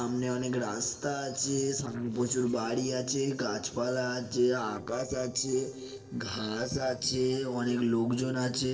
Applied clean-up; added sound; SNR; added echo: neural separator model SepFormer DNS4.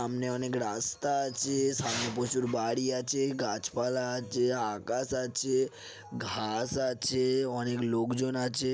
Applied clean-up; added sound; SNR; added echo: none; none; none; none.